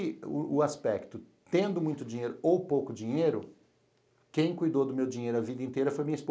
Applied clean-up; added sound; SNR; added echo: none; none; none; none.